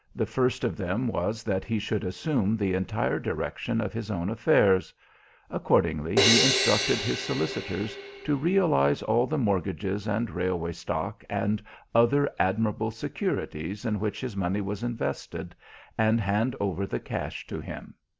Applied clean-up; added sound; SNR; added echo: none; Crash cymbal; 0 dB; none.